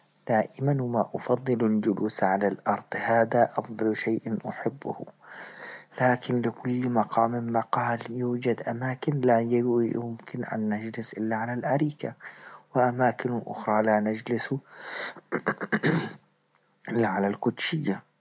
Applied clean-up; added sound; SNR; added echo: none; none; none; none.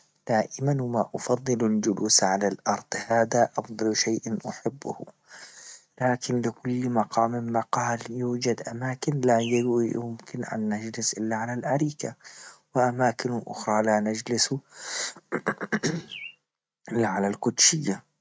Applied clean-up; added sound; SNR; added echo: neural mask model RNNoise.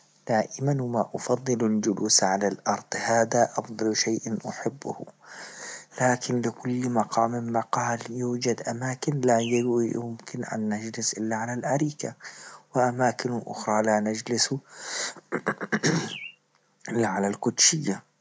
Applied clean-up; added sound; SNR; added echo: none; Bird; 19 dB; none.